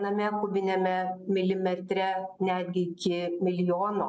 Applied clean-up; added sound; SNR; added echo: none; none; none; none.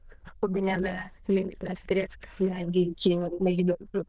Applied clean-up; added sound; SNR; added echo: neural diffusion model UNIVERSE++.